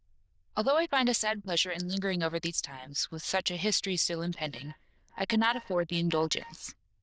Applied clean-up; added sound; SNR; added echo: neural diffusion model UNIVERSE++.